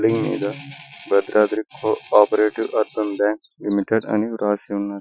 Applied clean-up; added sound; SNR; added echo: classical method Wiener filter.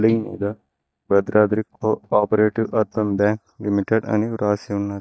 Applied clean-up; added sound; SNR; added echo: neural mask model DeepFilterNet 3.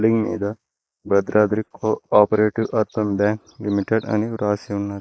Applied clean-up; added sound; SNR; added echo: neural mask model Resemble Enhance denoiser.